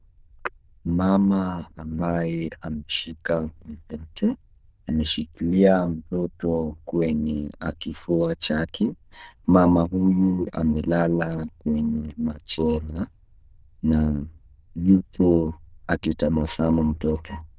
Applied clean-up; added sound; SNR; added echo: neural diffusion model UNIVERSE++.